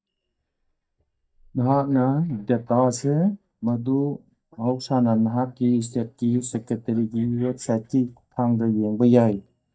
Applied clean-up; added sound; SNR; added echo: neural mask model DeepFilterNet 3.